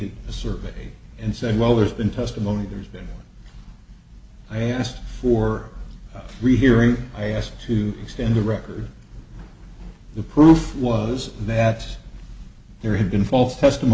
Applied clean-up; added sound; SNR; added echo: none; none; none; none.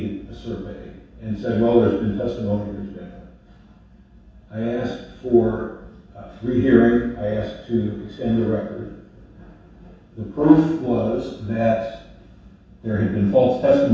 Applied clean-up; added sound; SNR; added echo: none; none; none; reverberation time 0.7 s.